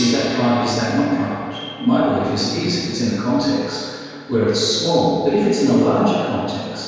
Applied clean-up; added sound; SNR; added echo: none; Gong; 17 dB; reverberation time 1.9 s.